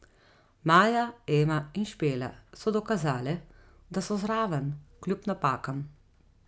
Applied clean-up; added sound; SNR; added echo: none; none; none; none.